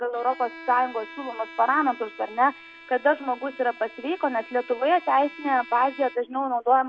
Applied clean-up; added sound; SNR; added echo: none; Bowed string instrument; 19 dB; none.